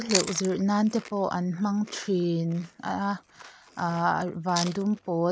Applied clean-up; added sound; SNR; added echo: none; Chewing, mastication; 12 dB; none.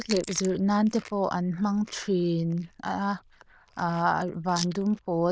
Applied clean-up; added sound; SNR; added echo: neural diffusion model UNIVERSE++.